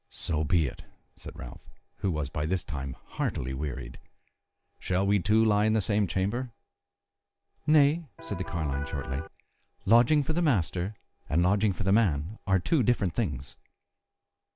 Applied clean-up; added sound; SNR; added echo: none; Electric guitar; 13 dB; none.